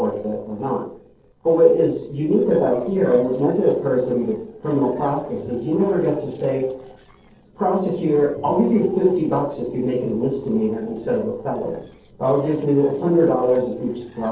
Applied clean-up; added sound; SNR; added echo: neural separator model SepFormer DNS4.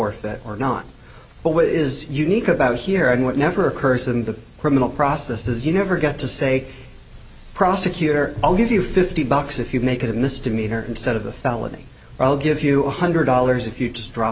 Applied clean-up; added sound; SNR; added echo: none; none; none; none.